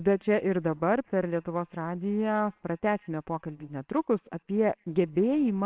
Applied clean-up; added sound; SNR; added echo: neural separator model SepFormer WHAMR!.